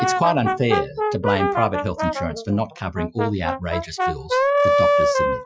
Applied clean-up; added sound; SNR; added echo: classical method Wiener filter.